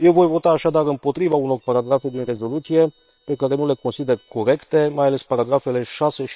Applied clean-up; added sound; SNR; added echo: neural separator model SepFormer WHAM!.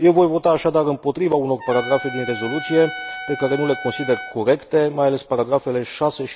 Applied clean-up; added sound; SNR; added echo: none; Trumpet; 11 dB; none.